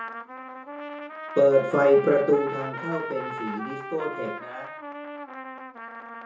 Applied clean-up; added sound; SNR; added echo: none; Trumpet; 10 dB; reverberation time 0.6 s.